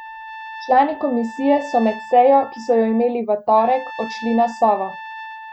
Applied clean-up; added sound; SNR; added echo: none; Trumpet; 16 dB; none.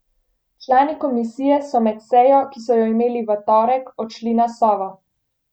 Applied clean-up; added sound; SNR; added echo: none; none; none; none.